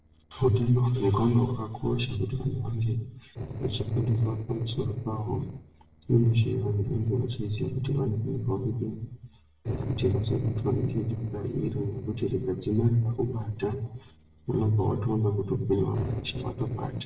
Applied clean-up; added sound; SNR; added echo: neural separator model SepFormer DNS4.